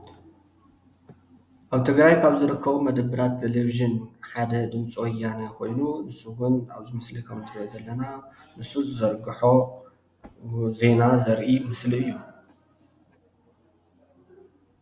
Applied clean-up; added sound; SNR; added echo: none; none; none; none.